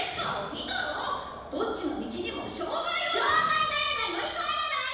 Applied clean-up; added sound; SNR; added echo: none; Crowd; 16 dB; reverberation time 1.1 s.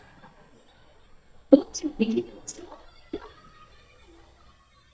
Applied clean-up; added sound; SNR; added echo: neural mask model DeepFilterNet 3.